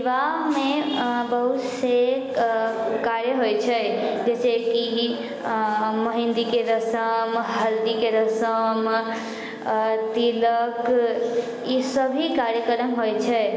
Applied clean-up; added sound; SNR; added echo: none; none; none; none.